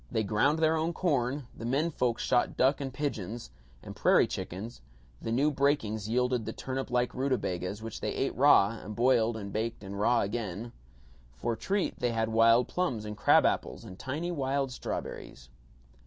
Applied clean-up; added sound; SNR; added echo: none; none; none; none.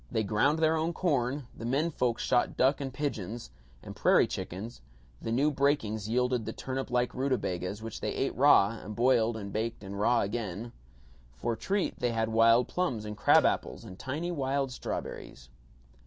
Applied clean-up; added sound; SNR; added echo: none; Cowbell; 17 dB; none.